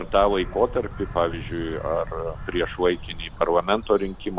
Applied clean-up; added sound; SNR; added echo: none; Bird vocalization, bird call, bird song; 11 dB; none.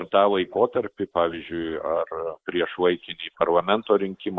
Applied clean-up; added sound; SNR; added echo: neural mask model Resemble Enhance denoiser.